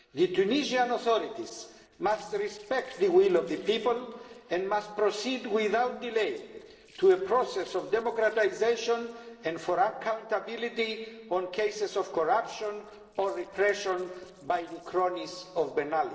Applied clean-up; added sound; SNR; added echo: neural separator model SepFormer DNS4.